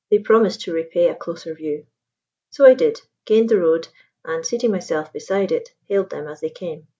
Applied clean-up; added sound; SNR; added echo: none; none; none; none.